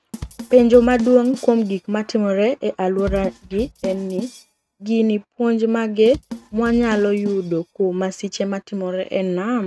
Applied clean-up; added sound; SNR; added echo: neural mask model RNNoise.